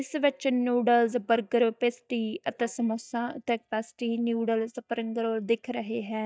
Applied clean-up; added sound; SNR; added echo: neural mask model DeepFilterNet 3.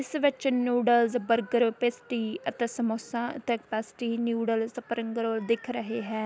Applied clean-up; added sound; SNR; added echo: none; none; none; none.